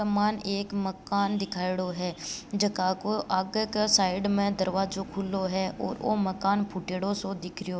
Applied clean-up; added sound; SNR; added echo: none; none; none; none.